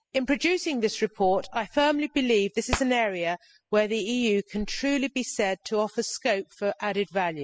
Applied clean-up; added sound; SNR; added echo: classical method spectral subtraction.